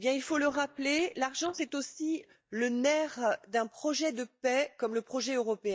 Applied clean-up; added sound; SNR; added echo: neural mask model DeepFilterNet 3.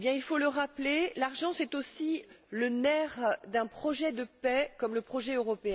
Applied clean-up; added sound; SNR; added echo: none; none; none; none.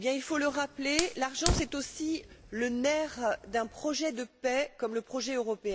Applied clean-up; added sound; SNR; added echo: none; Fire; 6 dB; none.